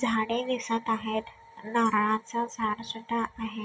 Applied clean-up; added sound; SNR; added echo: none; none; none; none.